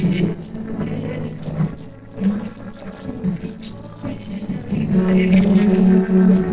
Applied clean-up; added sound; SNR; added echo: neural separator model SepFormer DNS4.